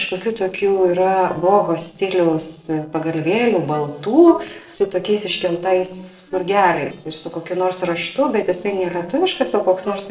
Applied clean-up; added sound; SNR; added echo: neural separator model SepFormer DNS4.